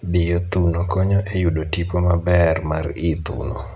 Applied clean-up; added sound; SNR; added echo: none; none; none; none.